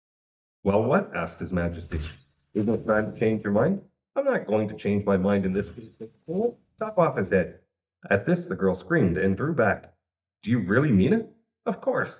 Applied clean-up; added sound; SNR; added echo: neural mask model DeepFilterNet 3.